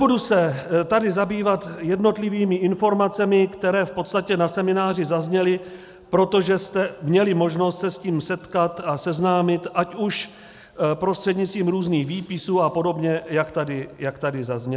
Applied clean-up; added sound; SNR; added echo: none; none; none; none.